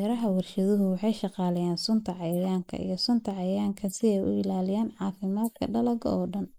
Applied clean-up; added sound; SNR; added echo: neural mask model Resemble Enhance denoiser.